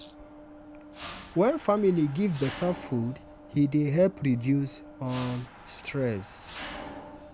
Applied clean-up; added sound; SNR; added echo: none; Mechanisms; 15 dB; none.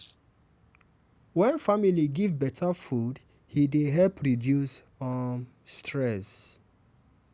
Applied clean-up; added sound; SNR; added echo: none; none; none; none.